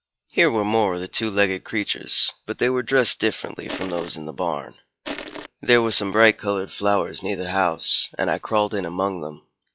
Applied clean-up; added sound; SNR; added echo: classical method log-MMSE.